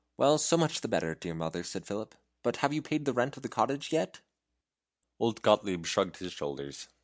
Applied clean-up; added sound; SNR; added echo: none; none; none; none.